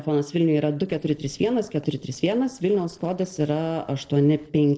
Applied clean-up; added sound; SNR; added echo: neural separator model SepFormer DNS4.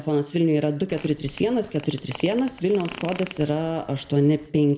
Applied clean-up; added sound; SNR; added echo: none; Fart; 18 dB; reverberation time 1.0 s.